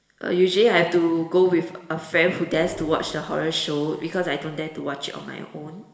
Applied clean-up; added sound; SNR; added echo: none; Organ; 19 dB; reverberation time 1.0 s.